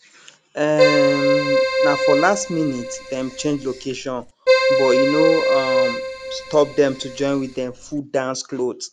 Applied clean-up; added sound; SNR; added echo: none; Keyboard (musical); -2 dB; none.